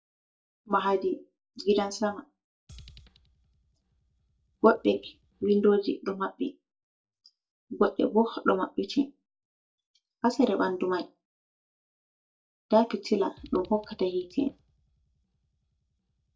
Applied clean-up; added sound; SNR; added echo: neural mask model DeepFilterNet 3.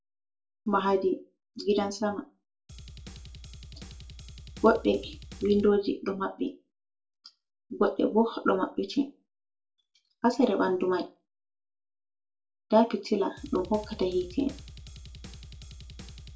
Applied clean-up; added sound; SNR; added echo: none; Drum kit; 15 dB; reverberation time 0.2 s.